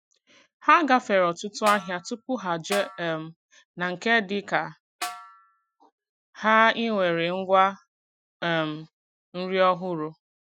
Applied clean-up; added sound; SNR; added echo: classical method Wiener filter.